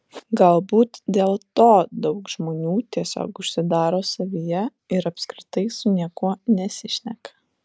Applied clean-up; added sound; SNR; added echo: none; none; none; none.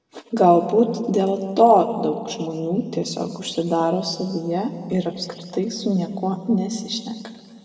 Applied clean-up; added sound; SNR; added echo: none; none; none; reverberation time 1.7 s.